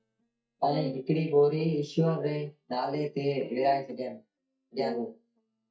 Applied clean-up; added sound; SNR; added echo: neural mask model DeepFilterNet 3.